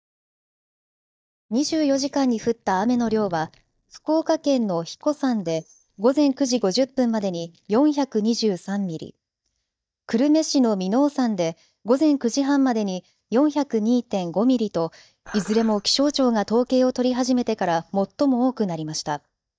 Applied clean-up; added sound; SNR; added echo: neural mask model DeepFilterNet 3.